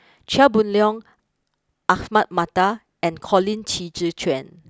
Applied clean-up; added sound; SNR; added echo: none; none; none; none.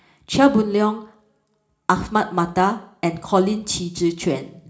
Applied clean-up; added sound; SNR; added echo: none; none; none; reverberation time 0.4 s.